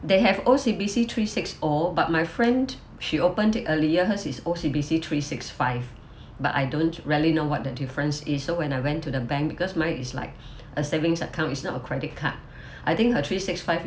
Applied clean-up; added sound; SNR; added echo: none; none; none; none.